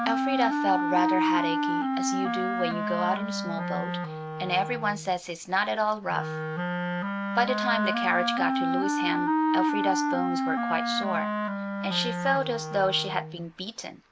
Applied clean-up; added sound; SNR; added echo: none; Wind instrument, woodwind instrument; -1 dB; none.